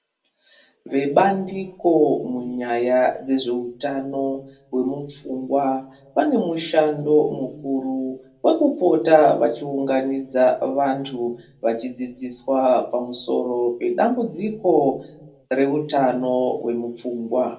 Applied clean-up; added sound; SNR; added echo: none; none; none; reverberation time 0.2 s.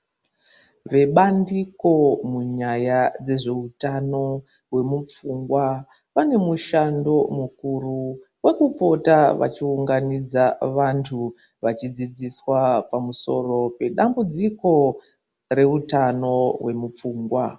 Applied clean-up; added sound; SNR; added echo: none; none; none; none.